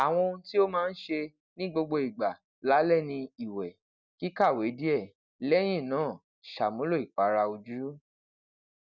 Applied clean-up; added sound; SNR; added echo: none; none; none; none.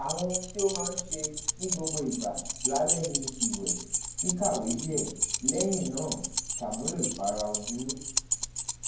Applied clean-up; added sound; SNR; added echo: none; Keys jangling; -1 dB; reverberation time 0.9 s.